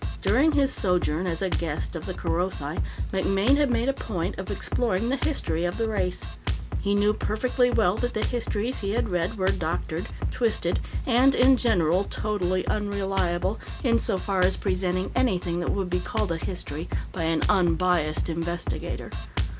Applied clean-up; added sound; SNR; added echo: none; Drum kit; 3 dB; none.